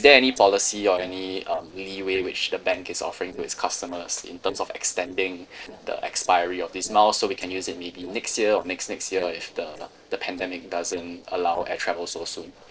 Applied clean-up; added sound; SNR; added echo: neural separator model SepFormer DNS4.